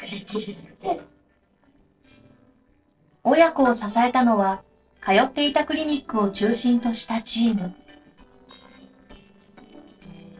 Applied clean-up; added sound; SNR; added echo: neural separator model SepFormer DNS4.